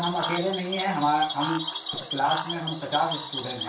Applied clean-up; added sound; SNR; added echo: none; Cricket / Frog; 5 dB; reverberation time 0.2 s.